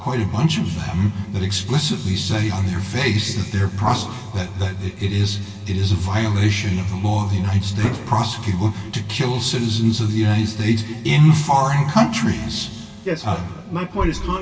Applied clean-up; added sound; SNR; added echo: none; Explosion; 13 dB; reverberation time 2.1 s.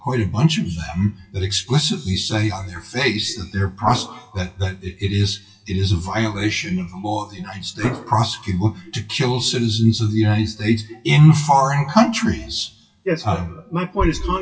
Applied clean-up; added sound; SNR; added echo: classical method WPE with log-MMSE.